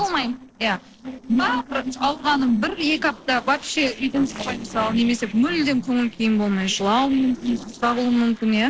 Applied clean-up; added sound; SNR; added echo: neural separator model SepFormer DNS4.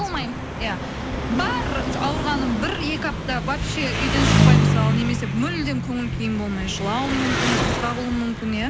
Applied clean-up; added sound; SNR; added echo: none; Engine; -3 dB; none.